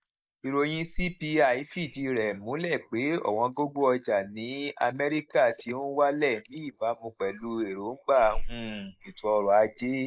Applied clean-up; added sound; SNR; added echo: neural mask model Resemble Enhance denoiser.